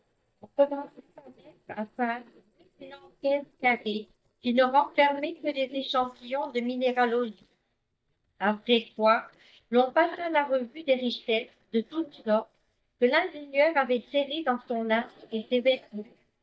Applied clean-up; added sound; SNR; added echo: neural mask model DeepFilterNet 3.